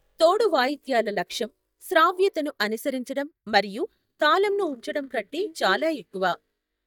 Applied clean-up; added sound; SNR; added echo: neural mask model DeepFilterNet 3.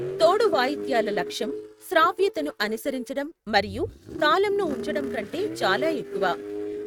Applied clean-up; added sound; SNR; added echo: neural mask model RNNoise.